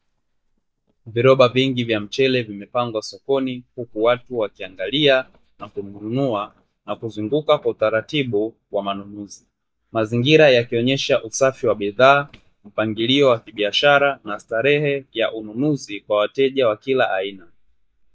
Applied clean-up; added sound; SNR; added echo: neural mask model DeepFilterNet 3.